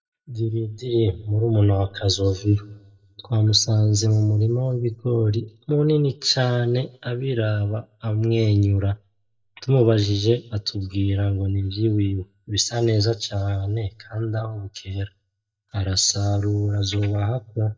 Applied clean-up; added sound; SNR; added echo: neural mask model DeepFilterNet 3.